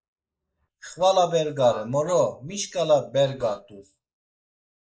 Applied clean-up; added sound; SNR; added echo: neural mask model Resemble Enhance denoiser.